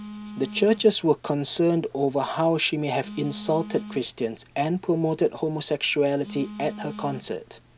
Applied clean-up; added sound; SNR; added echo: none; Telephone; 16 dB; none.